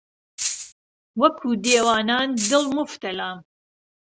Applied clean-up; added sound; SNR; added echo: none; Rattle (instrument); 4 dB; none.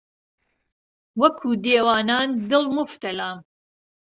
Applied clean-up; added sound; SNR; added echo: neural separator model SepFormer DNS4.